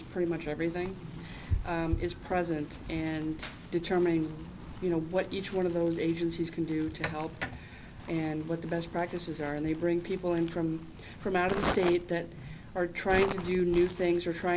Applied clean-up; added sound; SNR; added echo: none; Crumpling, crinkling; 12 dB; none.